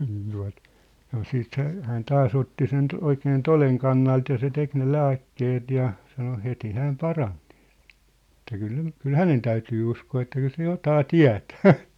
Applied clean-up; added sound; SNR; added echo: none; none; none; none.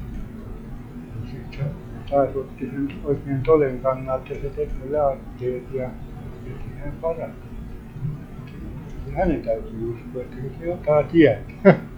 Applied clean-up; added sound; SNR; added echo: classical method log-MMSE.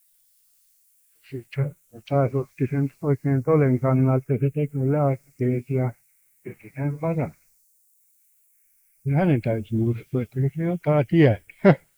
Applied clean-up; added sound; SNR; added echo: neural mask model Resemble Enhance denoiser.